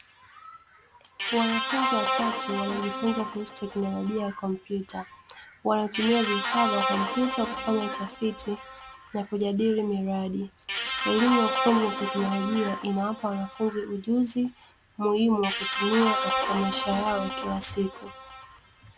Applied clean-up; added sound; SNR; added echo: none; Guitar; 4 dB; none.